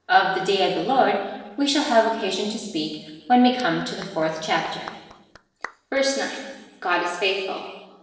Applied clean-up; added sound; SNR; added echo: neural separator model SepFormer DNS4.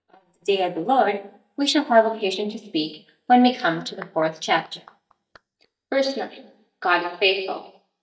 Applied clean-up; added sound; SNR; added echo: neural mask model DeepFilterNet 3.